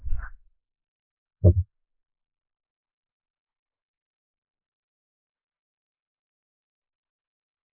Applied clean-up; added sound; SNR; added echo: neural mask model Resemble Enhance denoiser.